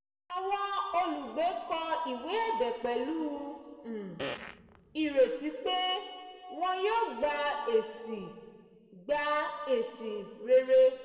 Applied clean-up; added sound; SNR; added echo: none; Fart; 11 dB; reverberation time 1.8 s.